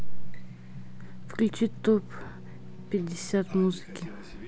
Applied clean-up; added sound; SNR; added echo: none; none; none; none.